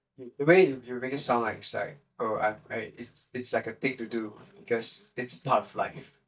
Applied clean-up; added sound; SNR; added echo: neural mask model DeepFilterNet 3.